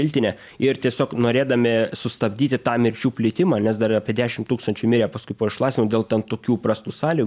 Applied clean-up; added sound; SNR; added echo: none; none; none; none.